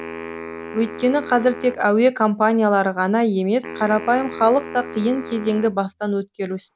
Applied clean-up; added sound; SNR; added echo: none; Wind instrument, woodwind instrument; 15 dB; none.